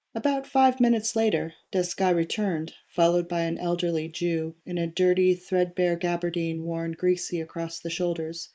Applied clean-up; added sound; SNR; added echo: neural mask model Resemble Enhance denoiser.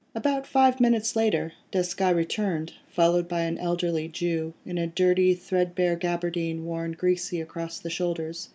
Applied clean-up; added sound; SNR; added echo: none; none; none; none.